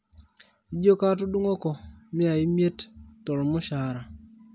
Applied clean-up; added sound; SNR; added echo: none; none; none; none.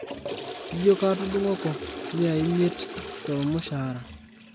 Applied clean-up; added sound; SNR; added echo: none; Toilet flush / Water; 10 dB; none.